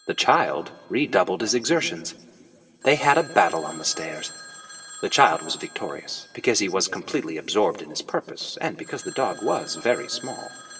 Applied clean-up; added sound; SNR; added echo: none; Telephone; 19 dB; reverberation time 2.2 s.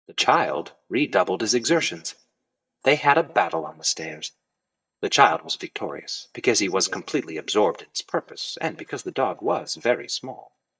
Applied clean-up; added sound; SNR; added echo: neural mask model DeepFilterNet 3.